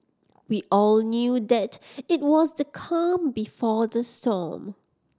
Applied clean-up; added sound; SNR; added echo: none; none; none; none.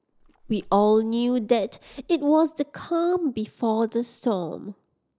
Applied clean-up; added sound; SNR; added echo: neural mask model Resemble Enhance denoiser.